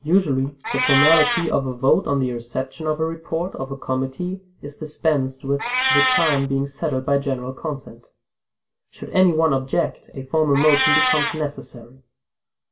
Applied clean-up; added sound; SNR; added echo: none; Meow; 5 dB; reverberation time 0.2 s.